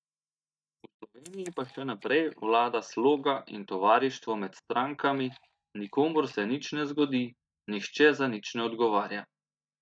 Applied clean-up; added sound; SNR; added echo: neural mask model DeepFilterNet 3.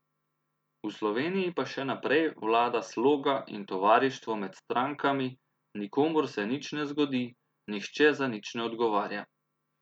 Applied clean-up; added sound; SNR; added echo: none; none; none; none.